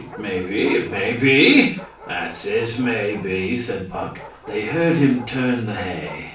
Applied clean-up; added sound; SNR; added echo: none; Bark; 19 dB; reverberation time 0.4 s.